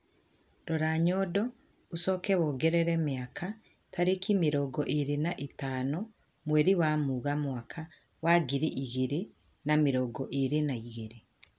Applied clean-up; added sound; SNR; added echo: none; none; none; none.